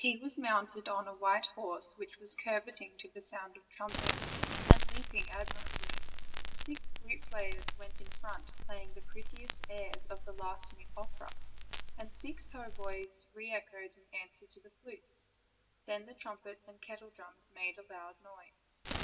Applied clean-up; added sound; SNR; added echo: none; Crackle; -4 dB; reverberation time 0.9 s.